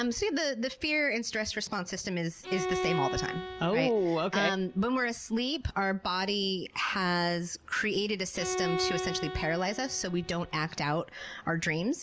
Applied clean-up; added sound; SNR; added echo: none; Bowed string instrument; 7 dB; none.